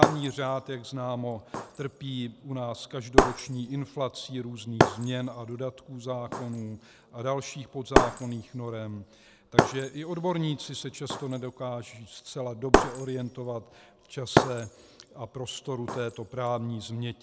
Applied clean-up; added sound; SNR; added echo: none; Shatter; -3 dB; none.